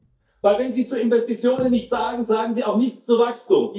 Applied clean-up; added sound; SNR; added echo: neural mask model DeepFilterNet 3.